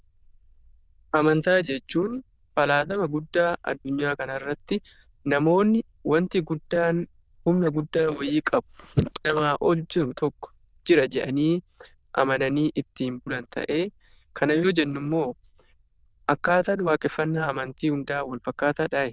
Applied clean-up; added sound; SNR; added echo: neural diffusion model UNIVERSE++.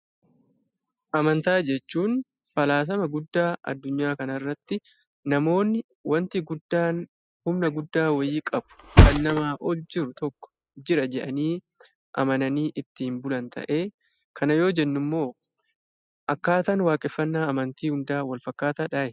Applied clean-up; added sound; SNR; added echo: classical method spectral subtraction.